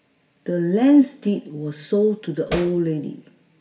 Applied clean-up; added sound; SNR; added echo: none; Hammer; 9 dB; reverberation time 0.6 s.